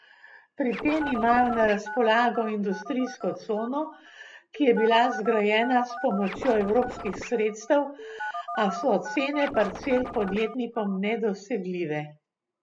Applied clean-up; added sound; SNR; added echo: none; Scratching (performance technique) + Telephone; 10 dB; none.